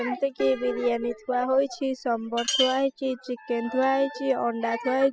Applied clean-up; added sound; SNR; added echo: classical method spectral subtraction.